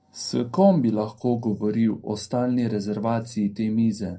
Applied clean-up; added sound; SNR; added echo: none; none; none; reverberation time 0.3 s.